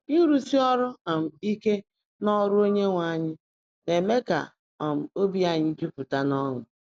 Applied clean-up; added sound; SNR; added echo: none; none; none; none.